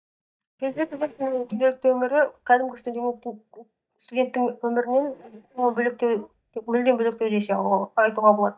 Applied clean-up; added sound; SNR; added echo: neural mask model DeepFilterNet 3.